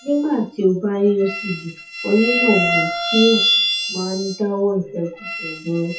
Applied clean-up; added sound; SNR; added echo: classical method WPE with log-MMSE.